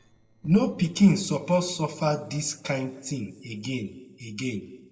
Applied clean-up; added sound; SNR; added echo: neural separator model SepFormer DNS4.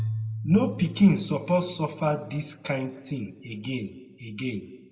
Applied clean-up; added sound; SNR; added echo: none; Keyboard (musical); 12 dB; reverberation time 0.9 s.